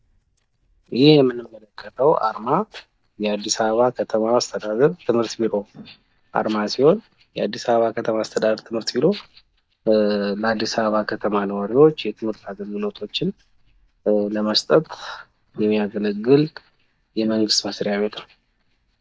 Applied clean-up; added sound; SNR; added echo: neural mask model DeepFilterNet 3.